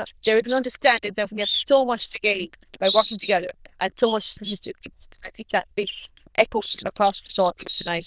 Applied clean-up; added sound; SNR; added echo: neural diffusion model UNIVERSE++.